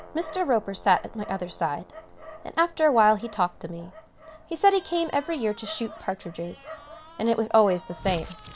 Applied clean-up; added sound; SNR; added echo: none; Dog; 17 dB; none.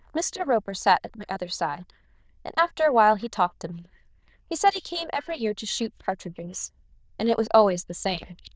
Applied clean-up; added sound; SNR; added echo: neural diffusion model UNIVERSE++.